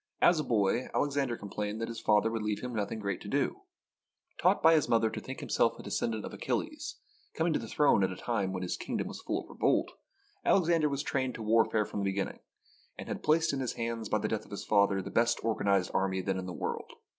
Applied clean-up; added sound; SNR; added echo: none; none; none; none.